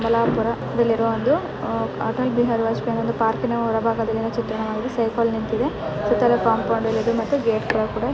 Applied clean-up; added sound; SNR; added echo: none; none; none; none.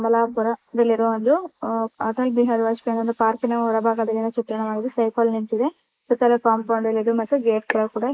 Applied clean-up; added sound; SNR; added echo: neural mask model Resemble Enhance denoiser.